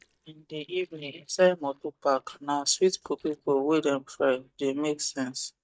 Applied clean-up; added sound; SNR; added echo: neural mask model DeepFilterNet 3.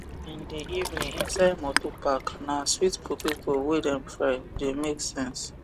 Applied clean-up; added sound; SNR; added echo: none; Ocean; 8 dB; none.